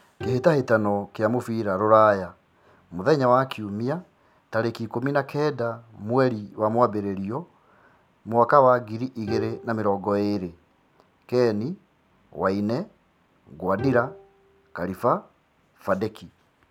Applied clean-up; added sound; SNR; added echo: none; Bowed string instrument; 15 dB; none.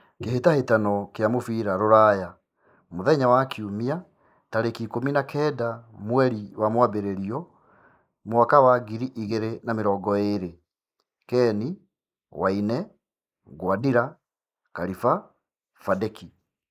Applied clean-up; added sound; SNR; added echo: neural mask model Resemble Enhance denoiser.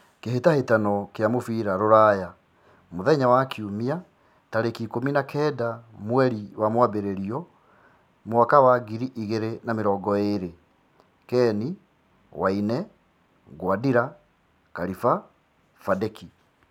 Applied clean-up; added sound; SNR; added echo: none; none; none; none.